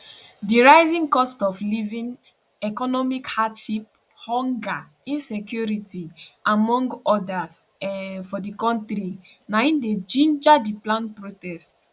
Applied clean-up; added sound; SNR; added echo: none; none; none; none.